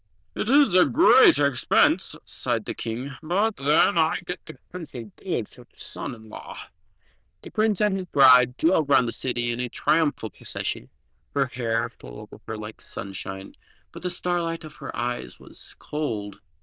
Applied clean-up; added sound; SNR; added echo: neural diffusion model UNIVERSE++.